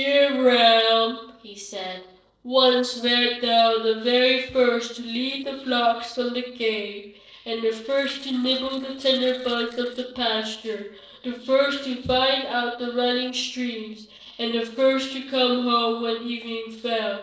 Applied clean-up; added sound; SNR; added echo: neural separator model SepFormer DNS4.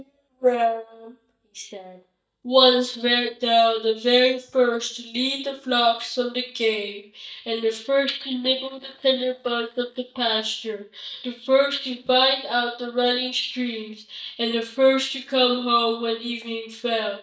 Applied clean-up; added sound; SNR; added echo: neural mask model DeepFilterNet 3.